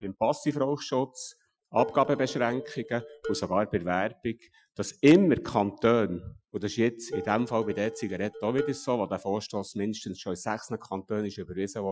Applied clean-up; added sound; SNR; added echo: classical method Wiener filter.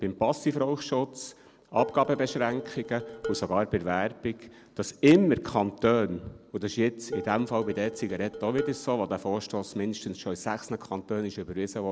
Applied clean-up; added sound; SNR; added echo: none; Dishes, pots, and pans; 12 dB; none.